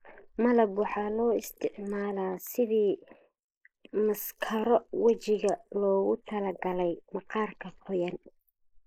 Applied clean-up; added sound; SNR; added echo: neural mask model Resemble Enhance denoiser.